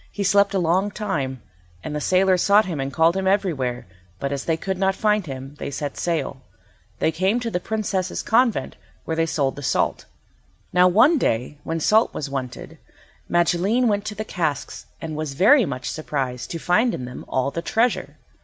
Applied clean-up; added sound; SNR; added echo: none; none; none; none.